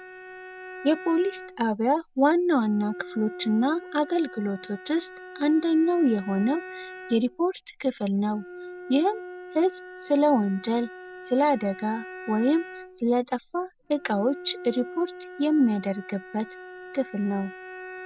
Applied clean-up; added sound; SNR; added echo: none; Bowed string instrument; 16 dB; none.